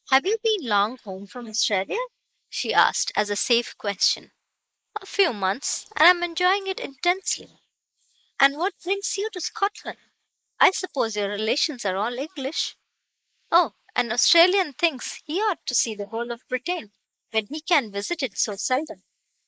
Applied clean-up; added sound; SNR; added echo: neural mask model Resemble Enhance denoiser.